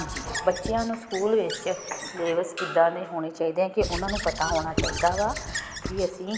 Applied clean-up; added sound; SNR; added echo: none; Squeak / Writing; 8 dB; none.